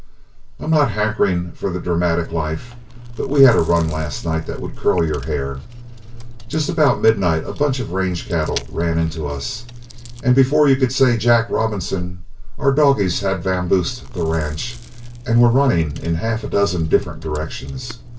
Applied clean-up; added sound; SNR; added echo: none; Chewing, mastication; 18 dB; reverberation time 0.2 s.